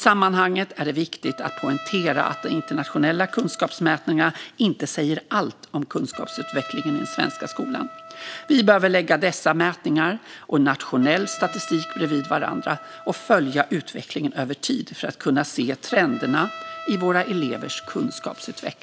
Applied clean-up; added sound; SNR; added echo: none; Trumpet; 17 dB; none.